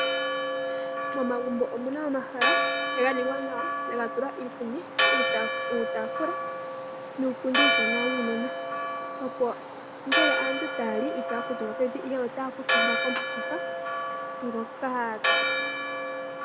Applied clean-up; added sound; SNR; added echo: none; Church bell; -4 dB; none.